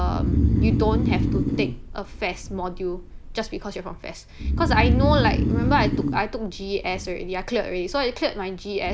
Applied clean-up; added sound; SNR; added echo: none; Breathing; -2 dB; none.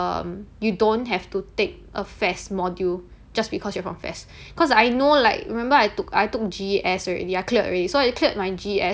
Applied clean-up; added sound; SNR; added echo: none; none; none; none.